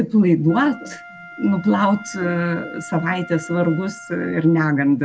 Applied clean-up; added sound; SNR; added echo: none; Wind instrument, woodwind instrument; 18 dB; none.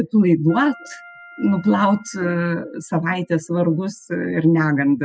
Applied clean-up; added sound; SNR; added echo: classical method spectral subtraction.